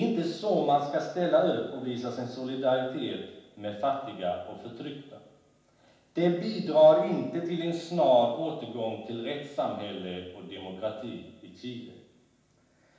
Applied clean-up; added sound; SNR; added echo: none; none; none; reverberation time 0.9 s.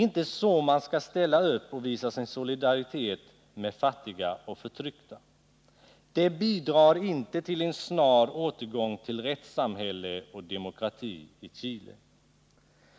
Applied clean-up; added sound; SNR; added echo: none; none; none; none.